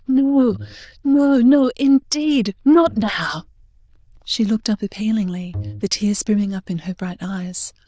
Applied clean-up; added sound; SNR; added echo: neural diffusion model UNIVERSE++.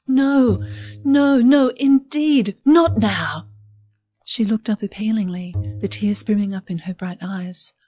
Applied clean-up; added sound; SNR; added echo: classical method log-MMSE.